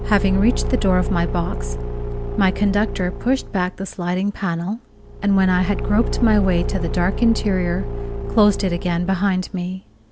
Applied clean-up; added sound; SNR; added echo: none; Engine / Car; 4 dB; none.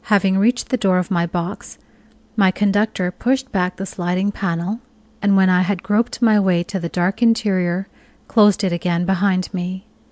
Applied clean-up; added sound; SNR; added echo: none; none; none; none.